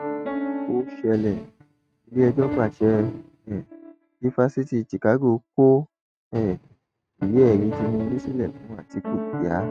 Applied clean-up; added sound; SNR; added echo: neural mask model RNNoise.